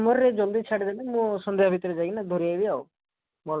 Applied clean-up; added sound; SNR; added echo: none; none; none; none.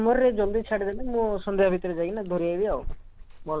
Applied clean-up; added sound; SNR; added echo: none; Dog; 10 dB; none.